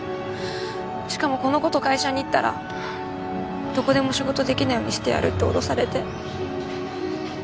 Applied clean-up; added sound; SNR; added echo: none; none; none; none.